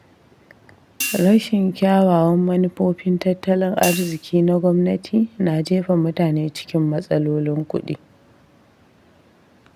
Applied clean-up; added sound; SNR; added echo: none; Hi-hat; 12 dB; none.